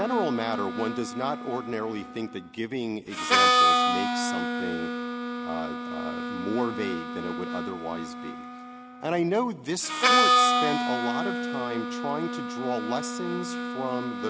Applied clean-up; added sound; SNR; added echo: none; Harmonica; -4 dB; none.